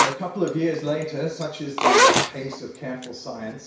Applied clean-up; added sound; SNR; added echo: none; Zipper (clothing); -5 dB; reverberation time 0.6 s.